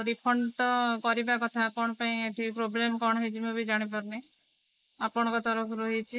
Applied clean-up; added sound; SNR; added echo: neural mask model Resemble Enhance denoiser.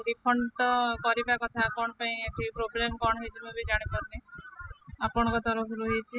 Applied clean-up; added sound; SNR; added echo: classical method spectral subtraction.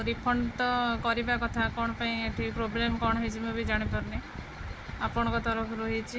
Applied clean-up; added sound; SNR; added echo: none; none; none; none.